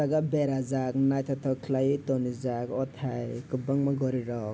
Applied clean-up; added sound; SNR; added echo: none; none; none; none.